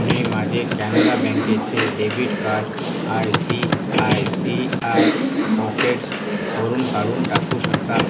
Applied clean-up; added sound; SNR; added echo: none; Computer keyboard; -4 dB; none.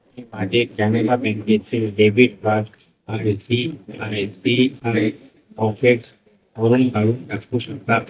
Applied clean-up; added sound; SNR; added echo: neural mask model DeepFilterNet 3.